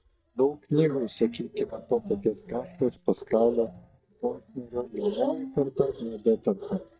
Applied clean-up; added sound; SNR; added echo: neural mask model DeepFilterNet 3.